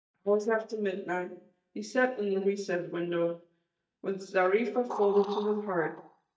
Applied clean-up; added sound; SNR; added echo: neural mask model DeepFilterNet 3.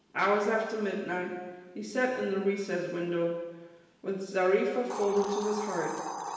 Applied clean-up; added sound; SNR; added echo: none; Hiss; 13 dB; reverberation time 1.2 s.